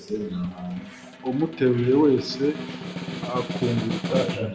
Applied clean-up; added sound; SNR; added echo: none; Snare drum; 8 dB; none.